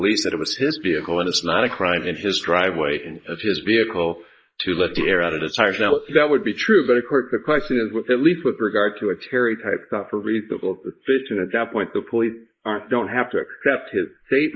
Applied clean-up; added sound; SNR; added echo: neural mask model Resemble Enhance denoiser.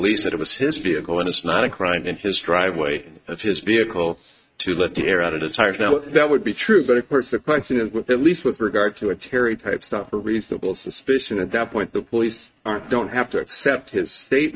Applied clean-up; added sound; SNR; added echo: neural mask model RNNoise.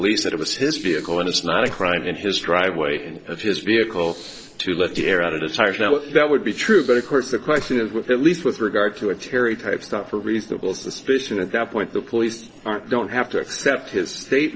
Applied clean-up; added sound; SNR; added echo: neural separator model SepFormer DNS4.